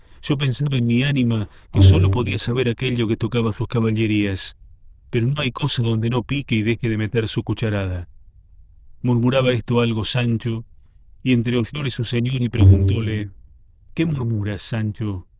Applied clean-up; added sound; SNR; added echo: neural diffusion model UNIVERSE++.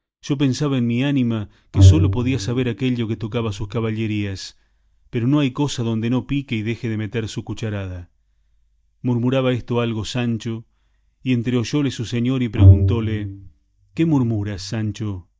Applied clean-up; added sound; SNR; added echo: neural mask model DeepFilterNet 3.